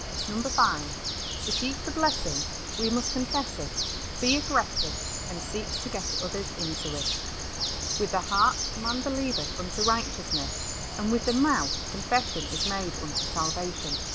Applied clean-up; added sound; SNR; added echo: none; Bird; 1 dB; none.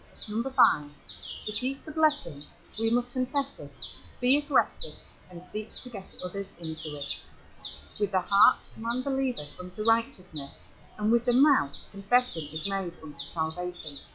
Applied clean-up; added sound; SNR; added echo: classical method log-MMSE.